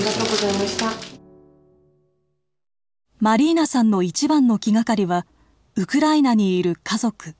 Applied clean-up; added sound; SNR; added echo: none; none; none; none.